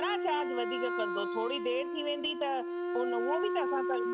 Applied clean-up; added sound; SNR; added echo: none; Wind instrument, woodwind instrument; -1 dB; none.